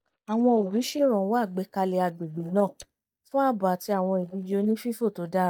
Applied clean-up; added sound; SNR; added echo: neural mask model DeepFilterNet 3.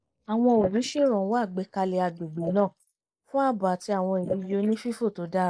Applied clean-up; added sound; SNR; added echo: neural mask model Resemble Enhance denoiser.